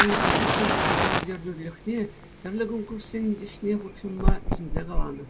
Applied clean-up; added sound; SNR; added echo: none; Fire; -5 dB; none.